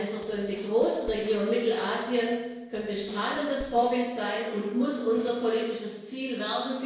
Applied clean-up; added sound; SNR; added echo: neural separator model SepFormer DNS4.